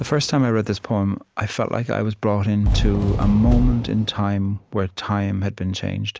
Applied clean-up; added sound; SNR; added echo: none; Fireworks; 5 dB; none.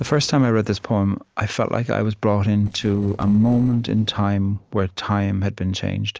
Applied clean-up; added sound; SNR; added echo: neural separator model SepFormer DNS4.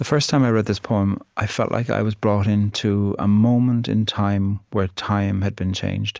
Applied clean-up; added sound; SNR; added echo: none; none; none; none.